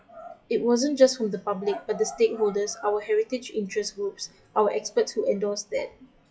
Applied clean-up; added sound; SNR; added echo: classical method WPE with log-MMSE.